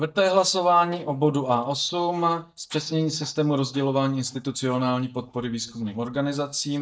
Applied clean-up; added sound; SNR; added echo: neural mask model DeepFilterNet 3.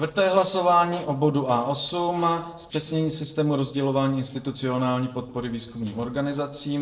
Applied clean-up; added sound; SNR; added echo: neural separator model SepFormer DNS4.